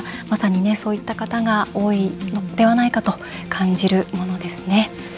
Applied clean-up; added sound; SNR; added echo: none; none; none; none.